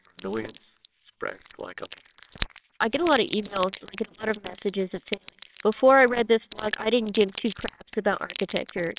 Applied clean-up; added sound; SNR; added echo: neural separator model SepFormer WHAMR!.